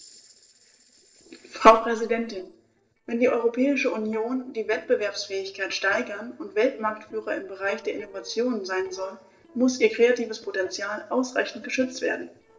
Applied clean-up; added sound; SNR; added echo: neural separator model SepFormer DNS4.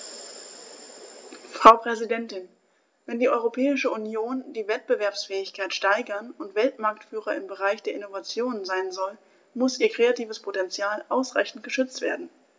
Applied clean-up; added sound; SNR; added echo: none; none; none; none.